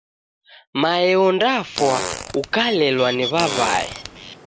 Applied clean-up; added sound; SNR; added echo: none; Fart + Bird; 8 dB; none.